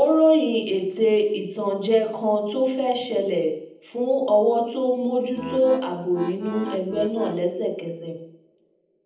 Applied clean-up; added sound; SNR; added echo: none; Accordion; 11 dB; reverberation time 0.8 s.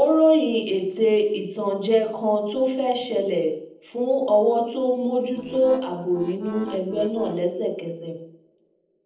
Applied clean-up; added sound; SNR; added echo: neural separator model SepFormer DNS4.